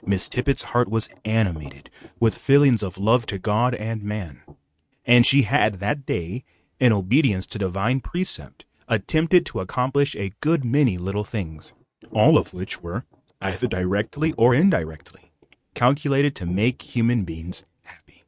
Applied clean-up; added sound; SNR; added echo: neural mask model RNNoise.